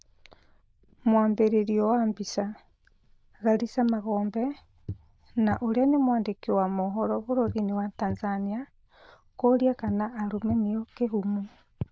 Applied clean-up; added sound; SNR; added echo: neural diffusion model UNIVERSE++.